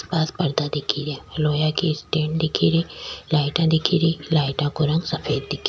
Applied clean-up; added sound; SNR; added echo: none; none; none; none.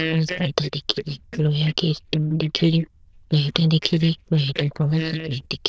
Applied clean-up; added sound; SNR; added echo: neural diffusion model UNIVERSE++.